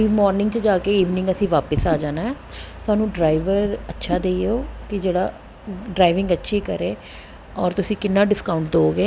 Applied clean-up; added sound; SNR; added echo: none; Whoosh, swoosh, swish; 14 dB; none.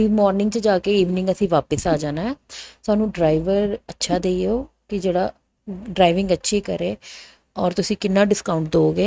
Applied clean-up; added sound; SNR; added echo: neural mask model RNNoise.